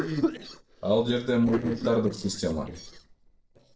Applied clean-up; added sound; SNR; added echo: neural separator model SepFormer DNS4.